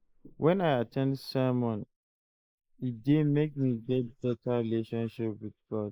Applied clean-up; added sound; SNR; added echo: neural mask model Resemble Enhance denoiser.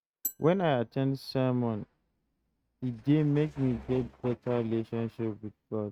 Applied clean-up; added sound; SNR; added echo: neural mask model RNNoise.